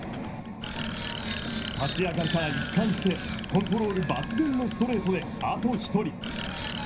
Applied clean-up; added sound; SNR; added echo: none; Bicycle; 6 dB; reverberation time 0.4 s.